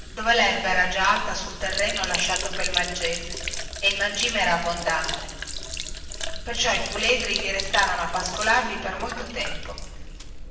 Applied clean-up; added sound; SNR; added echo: none; Sink (filling or washing); 5 dB; reverberation time 1.1 s.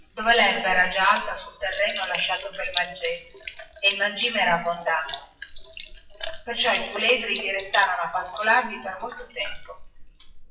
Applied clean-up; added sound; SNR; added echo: classical method WPE with log-MMSE.